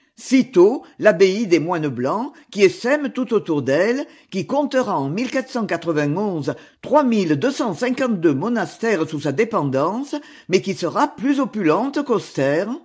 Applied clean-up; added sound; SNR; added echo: none; none; none; none.